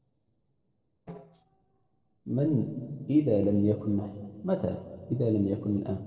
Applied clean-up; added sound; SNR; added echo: neural separator model SepFormer DNS4.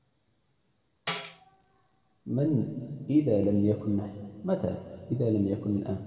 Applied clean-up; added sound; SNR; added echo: none; Tambourine; 12 dB; reverberation time 2.2 s.